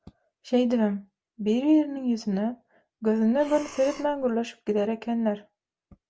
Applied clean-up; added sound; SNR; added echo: none; Breathing; 18 dB; none.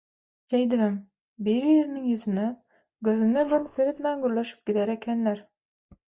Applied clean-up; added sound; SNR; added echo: neural mask model DeepFilterNet 3.